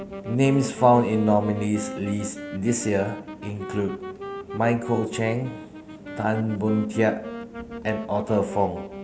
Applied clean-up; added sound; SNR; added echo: none; Wind instrument, woodwind instrument; 11 dB; none.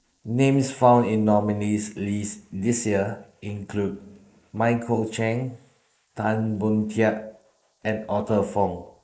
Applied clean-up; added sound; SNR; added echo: neural mask model Resemble Enhance denoiser.